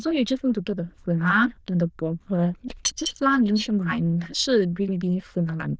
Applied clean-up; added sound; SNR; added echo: neural diffusion model UNIVERSE++.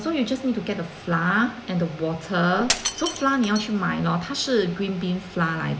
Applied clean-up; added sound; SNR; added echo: none; Shatter; 8 dB; none.